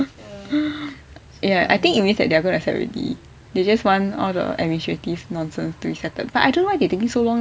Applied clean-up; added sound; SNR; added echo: none; none; none; none.